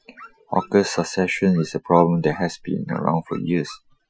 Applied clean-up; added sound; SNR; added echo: classical method Wiener filter.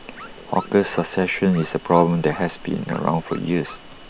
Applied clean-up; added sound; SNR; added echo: none; Dog + Tick-tock; 19 dB; none.